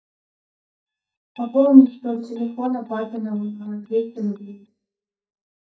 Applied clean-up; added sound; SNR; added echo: neural mask model DeepFilterNet 3.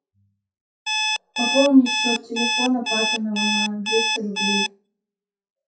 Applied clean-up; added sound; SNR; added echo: classical method WPE with log-MMSE.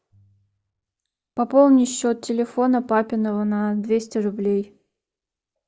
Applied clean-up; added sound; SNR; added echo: none; none; none; none.